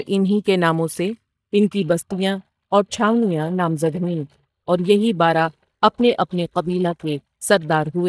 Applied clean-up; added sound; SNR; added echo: neural mask model DeepFilterNet 3.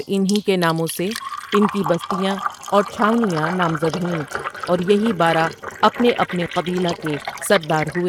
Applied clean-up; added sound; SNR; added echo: neural mask model RNNoise.